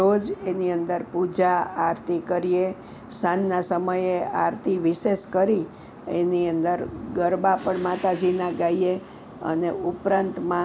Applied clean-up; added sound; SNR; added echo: none; none; none; none.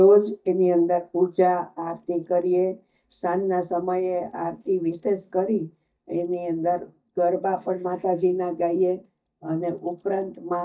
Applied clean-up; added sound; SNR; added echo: neural mask model DeepFilterNet 3.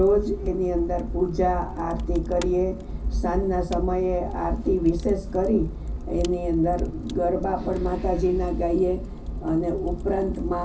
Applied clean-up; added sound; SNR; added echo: none; Fire; 6 dB; reverberation time 0.4 s.